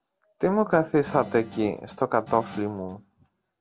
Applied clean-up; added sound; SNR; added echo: none; Guitar; 18 dB; none.